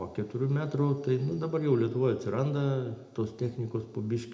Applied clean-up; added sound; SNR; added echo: none; none; none; reverberation time 0.6 s.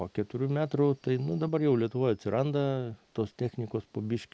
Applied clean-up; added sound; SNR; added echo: none; none; none; none.